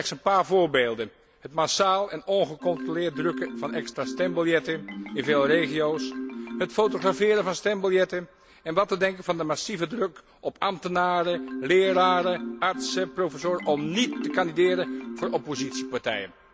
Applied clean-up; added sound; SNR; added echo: none; Marimba, xylophone; 11 dB; none.